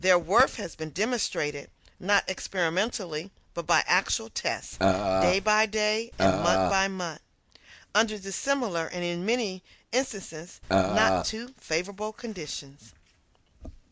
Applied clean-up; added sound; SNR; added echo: none; Burping, eructation; -4 dB; none.